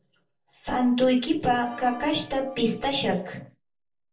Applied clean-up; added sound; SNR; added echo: neural separator model SepFormer DNS4.